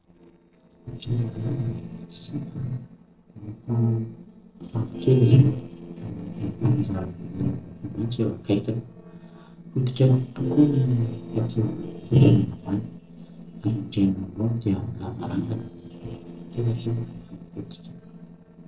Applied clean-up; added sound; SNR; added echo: neural separator model SepFormer DNS4.